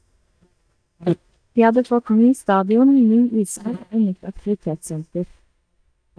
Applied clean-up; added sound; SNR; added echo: neural mask model DeepFilterNet 3.